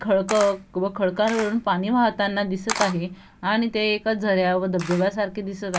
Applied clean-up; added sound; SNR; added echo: none; Camera; 13 dB; none.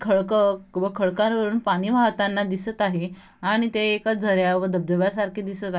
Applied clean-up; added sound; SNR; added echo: none; none; none; none.